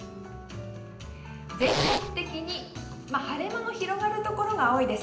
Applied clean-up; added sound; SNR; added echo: none; Zipper (clothing); -3 dB; reverberation time 0.8 s.